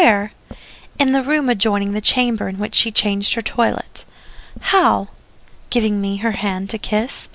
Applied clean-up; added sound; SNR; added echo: none; none; none; none.